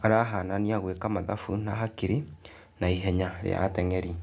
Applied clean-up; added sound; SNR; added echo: none; none; none; none.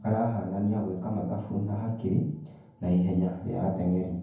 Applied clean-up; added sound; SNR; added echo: none; none; none; reverberation time 0.9 s.